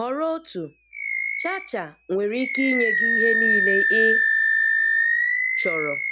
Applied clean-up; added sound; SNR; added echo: none; Animal; -5 dB; none.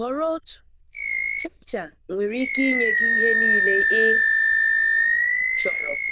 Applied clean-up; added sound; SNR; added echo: neural diffusion model UNIVERSE++.